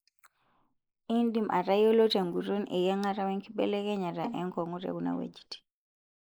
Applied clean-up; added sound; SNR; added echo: neural mask model Resemble Enhance denoiser.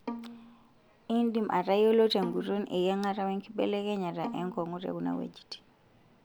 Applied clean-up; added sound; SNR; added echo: none; Bowed string instrument; 15 dB; none.